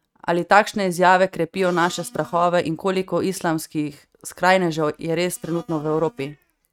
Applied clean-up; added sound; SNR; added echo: neural mask model RNNoise.